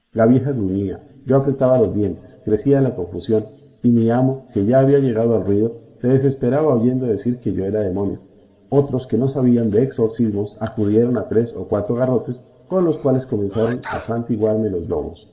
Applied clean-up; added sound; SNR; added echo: none; Sneeze; 18 dB; reverberation time 2.0 s.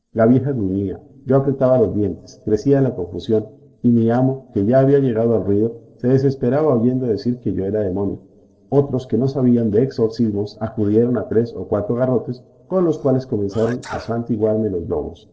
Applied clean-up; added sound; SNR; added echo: neural separator model SepFormer DNS4.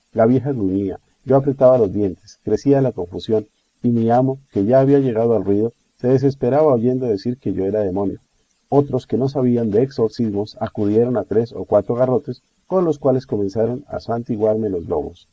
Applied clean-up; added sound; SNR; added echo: none; none; none; none.